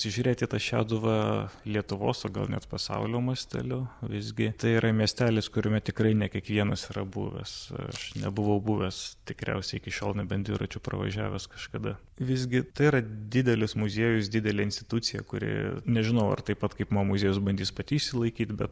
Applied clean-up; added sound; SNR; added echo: none; Crumpling, crinkling; 19 dB; none.